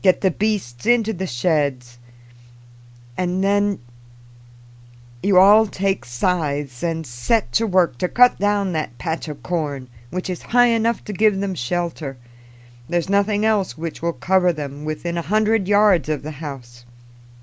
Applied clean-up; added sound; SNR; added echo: none; none; none; none.